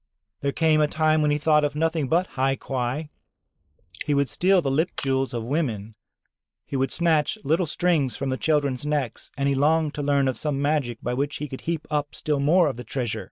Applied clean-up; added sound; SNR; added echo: neural mask model Resemble Enhance denoiser.